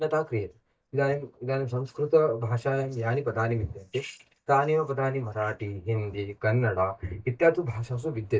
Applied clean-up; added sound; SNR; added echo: neural mask model DeepFilterNet 3.